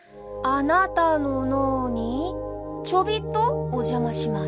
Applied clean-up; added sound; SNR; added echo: none; none; none; none.